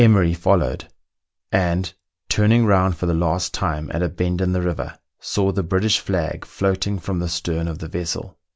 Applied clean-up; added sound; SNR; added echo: none; none; none; none.